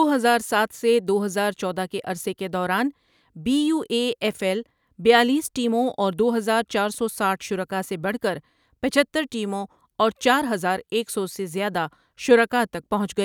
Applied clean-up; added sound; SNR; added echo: none; none; none; none.